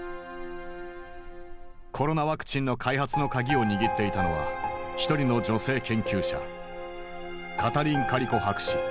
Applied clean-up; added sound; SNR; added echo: none; none; none; none.